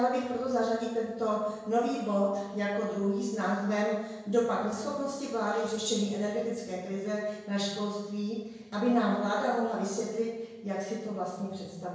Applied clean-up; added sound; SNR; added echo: none; none; none; reverberation time 1.0 s.